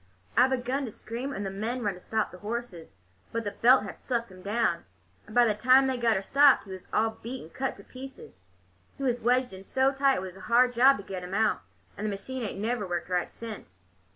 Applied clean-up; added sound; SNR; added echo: none; none; none; none.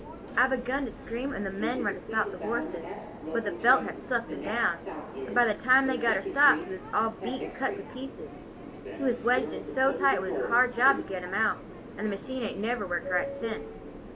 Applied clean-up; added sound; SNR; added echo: none; Subway, metro, underground; 7 dB; none.